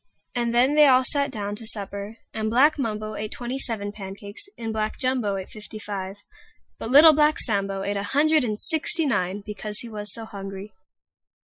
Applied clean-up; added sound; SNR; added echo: classical method Wiener filter.